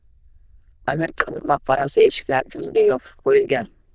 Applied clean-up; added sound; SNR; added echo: neural diffusion model UNIVERSE++.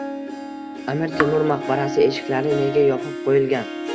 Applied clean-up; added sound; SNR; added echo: none; Raindrop / Drip + Harp; 6 dB; none.